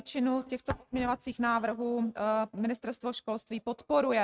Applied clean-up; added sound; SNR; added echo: neural mask model RNNoise.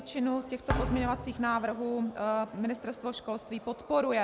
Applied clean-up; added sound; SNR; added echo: none; Thump, thud; 5 dB; none.